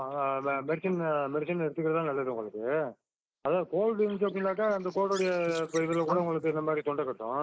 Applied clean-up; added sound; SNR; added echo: neural mask model Resemble Enhance denoiser.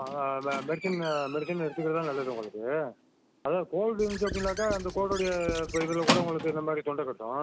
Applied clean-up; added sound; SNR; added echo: none; Squeak / Writing + Squeak; 7 dB; none.